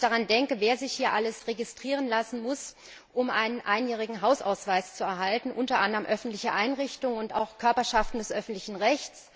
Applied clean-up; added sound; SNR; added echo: none; none; none; none.